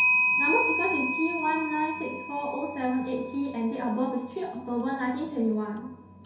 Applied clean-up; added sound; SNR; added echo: none; Clock; 1 dB; reverberation time 0.3 s.